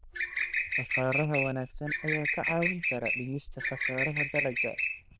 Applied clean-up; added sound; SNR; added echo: neural diffusion model UNIVERSE++.